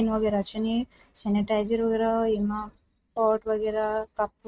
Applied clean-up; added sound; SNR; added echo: neural mask model RNNoise.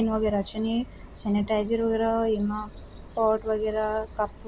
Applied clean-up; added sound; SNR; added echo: none; Bird vocalization, bird call, bird song; 17 dB; none.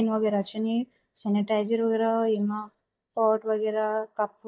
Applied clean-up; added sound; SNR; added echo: neural mask model DeepFilterNet 3.